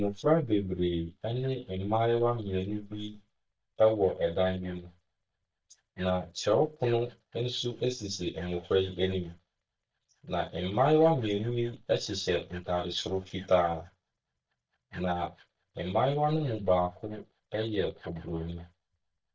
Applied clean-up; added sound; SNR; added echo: neural mask model DeepFilterNet 3.